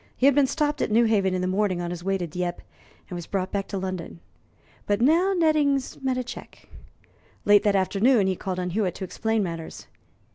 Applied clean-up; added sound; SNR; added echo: none; none; none; none.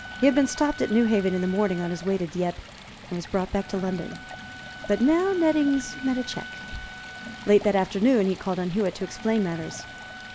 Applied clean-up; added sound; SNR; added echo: none; Stream + Wind instrument, woodwind instrument; 14 dB; none.